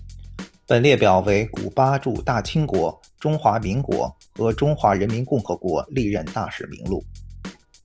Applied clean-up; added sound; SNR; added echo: none; Drum / Drum kit; 17 dB; none.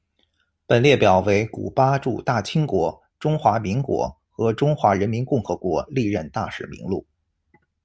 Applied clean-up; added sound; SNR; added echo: none; none; none; none.